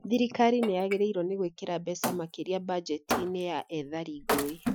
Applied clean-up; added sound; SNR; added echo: classical method Wiener filter.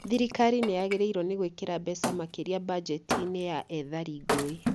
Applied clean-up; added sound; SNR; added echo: none; Wood; 6 dB; none.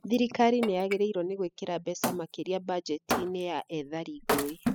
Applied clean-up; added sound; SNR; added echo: classical method spectral subtraction.